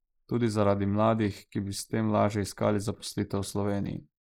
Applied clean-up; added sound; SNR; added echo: neural mask model Resemble Enhance denoiser.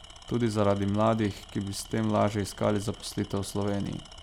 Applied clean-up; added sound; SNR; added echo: none; Tools; 18 dB; none.